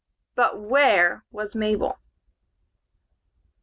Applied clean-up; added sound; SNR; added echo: none; none; none; none.